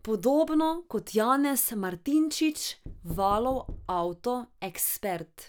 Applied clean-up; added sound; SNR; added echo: none; Knock; 19 dB; none.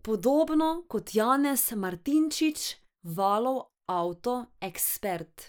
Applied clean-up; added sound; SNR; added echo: neural mask model Resemble Enhance denoiser.